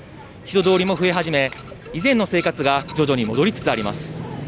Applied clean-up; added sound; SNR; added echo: none; Printer; 19 dB; none.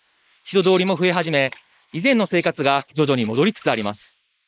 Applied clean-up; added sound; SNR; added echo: neural mask model Resemble Enhance denoiser.